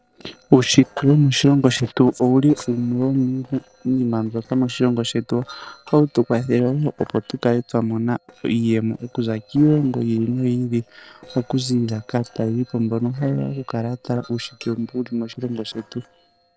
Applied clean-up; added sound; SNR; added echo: neural separator model SepFormer DNS4.